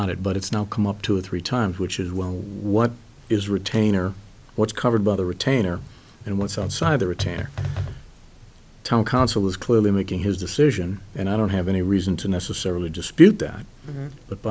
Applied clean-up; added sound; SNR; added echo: none; none; none; none.